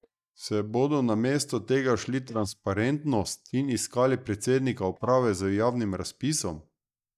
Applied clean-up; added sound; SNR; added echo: neural mask model DeepFilterNet 3.